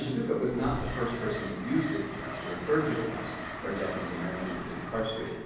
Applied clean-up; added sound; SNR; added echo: none; Train; 7 dB; reverberation time 1.1 s.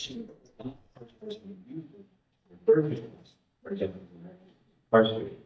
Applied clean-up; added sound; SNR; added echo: neural mask model DeepFilterNet 3.